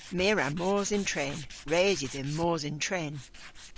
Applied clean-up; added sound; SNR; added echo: none; Tools; 14 dB; none.